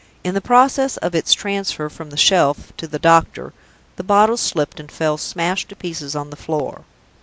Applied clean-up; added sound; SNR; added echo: none; none; none; none.